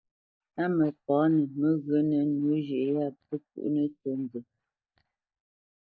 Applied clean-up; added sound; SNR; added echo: neural mask model DeepFilterNet 3.